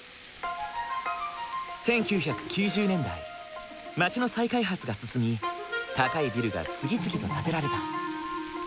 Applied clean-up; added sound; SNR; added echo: none; Frying (food); 14 dB; none.